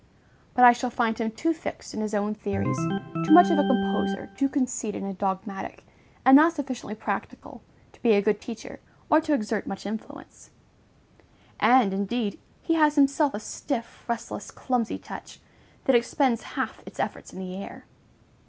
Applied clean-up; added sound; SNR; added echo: none; Organ; 3 dB; none.